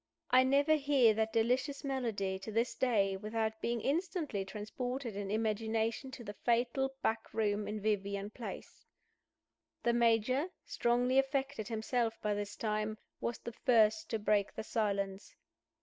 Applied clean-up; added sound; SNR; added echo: none; none; none; none.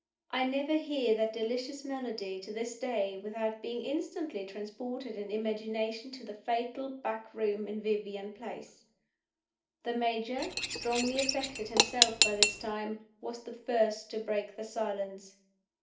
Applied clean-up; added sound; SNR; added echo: none; Cutlery, silverware / Dishes, pots, and pans; -4 dB; reverberation time 0.4 s.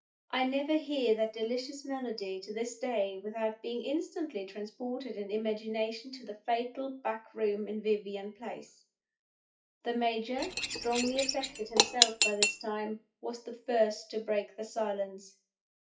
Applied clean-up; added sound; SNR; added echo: classical method WPE with log-MMSE.